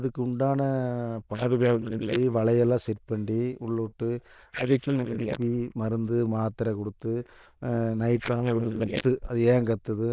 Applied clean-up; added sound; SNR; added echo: neural diffusion model UNIVERSE++.